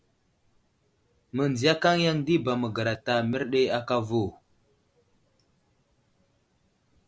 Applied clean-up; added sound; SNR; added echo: none; none; none; none.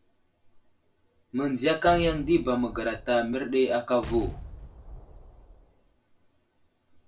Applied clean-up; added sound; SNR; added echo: none; Explosion; 12 dB; reverberation time 0.2 s.